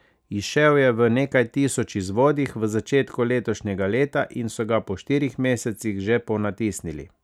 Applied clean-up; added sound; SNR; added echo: none; none; none; none.